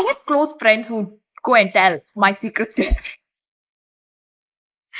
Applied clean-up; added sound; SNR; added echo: neural mask model Resemble Enhance denoiser.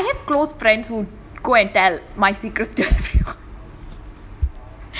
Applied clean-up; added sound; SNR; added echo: none; none; none; none.